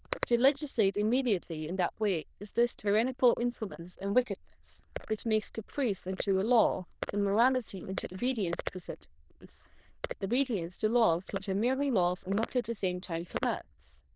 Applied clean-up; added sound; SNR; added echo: neural diffusion model UNIVERSE++.